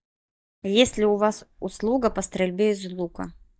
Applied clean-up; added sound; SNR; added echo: neural mask model DeepFilterNet 3.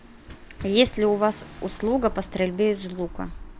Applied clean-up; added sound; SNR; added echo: none; Engine / Car; 15 dB; none.